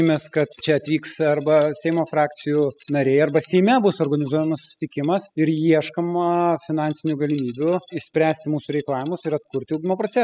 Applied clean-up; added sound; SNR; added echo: classical method spectral subtraction.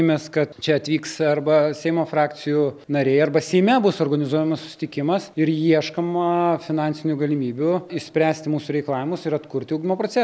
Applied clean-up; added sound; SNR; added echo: none; none; none; none.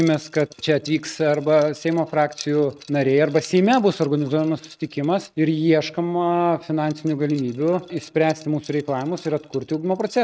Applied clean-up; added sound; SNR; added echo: neural mask model RNNoise.